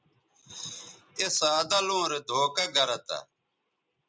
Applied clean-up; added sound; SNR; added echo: none; none; none; none.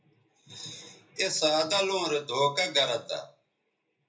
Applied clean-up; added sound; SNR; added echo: none; none; none; reverberation time 0.3 s.